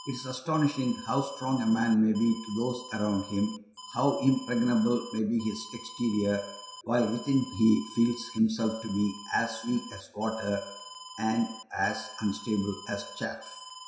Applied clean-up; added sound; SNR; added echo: none; Alarm; 16 dB; reverberation time 0.7 s.